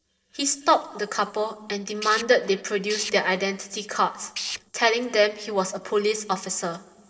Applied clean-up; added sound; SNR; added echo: neural separator model SepFormer DNS4.